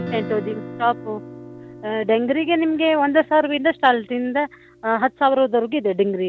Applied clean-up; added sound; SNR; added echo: none; Guitar; 16 dB; none.